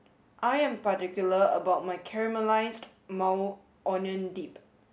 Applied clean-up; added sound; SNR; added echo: none; none; none; none.